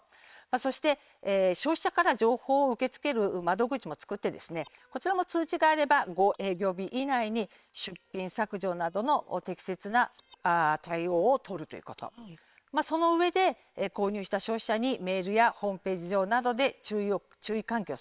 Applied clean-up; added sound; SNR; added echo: neural separator model SepFormer WHAM!.